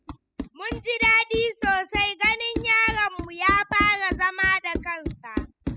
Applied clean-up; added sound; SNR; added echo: classical method spectral subtraction.